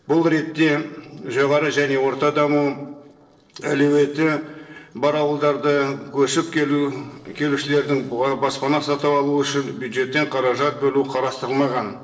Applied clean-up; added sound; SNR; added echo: neural separator model SepFormer DNS4.